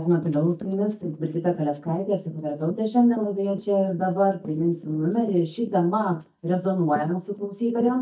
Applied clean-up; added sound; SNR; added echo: neural mask model DeepFilterNet 3.